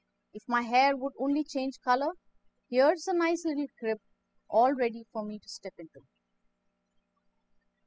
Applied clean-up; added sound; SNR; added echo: classical method spectral subtraction.